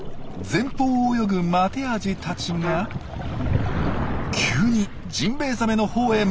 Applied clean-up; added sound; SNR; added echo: none; Livestock, farm animals, working animals + Trumpet; 9 dB; none.